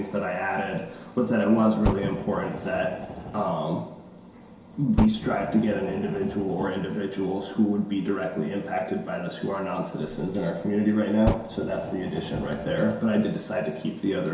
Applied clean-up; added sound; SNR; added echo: none; Fire; 8 dB; reverberation time 0.5 s.